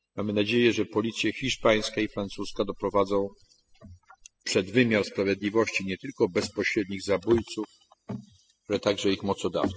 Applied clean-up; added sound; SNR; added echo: classical method spectral subtraction.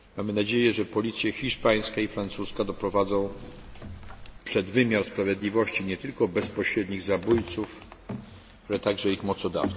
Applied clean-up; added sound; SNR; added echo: none; Walk, footsteps; 15 dB; none.